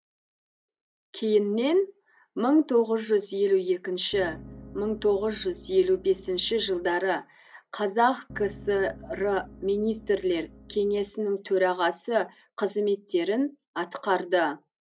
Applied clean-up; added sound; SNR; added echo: none; Piano; 19 dB; none.